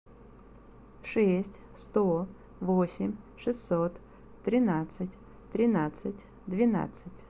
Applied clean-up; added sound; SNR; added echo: none; none; none; none.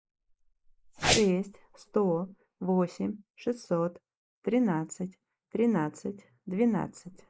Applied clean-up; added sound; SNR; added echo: neural mask model Resemble Enhance denoiser.